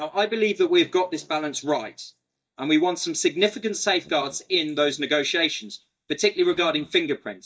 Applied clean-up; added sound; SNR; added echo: neural mask model DeepFilterNet 3.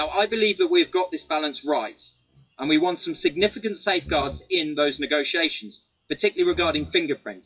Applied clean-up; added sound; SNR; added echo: classical method WPE with log-MMSE.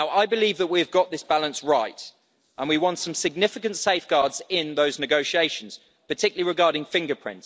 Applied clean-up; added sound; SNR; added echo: none; none; none; none.